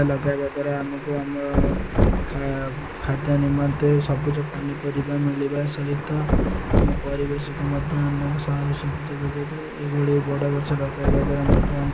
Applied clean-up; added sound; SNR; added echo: none; Thump, thud; 3 dB; none.